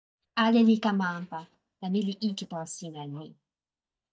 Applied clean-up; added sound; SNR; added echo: neural mask model DeepFilterNet 3.